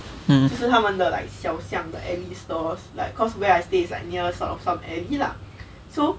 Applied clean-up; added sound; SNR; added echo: none; none; none; none.